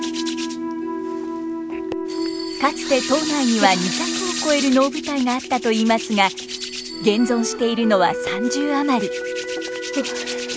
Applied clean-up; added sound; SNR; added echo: none; Camera + Hands; 10 dB; none.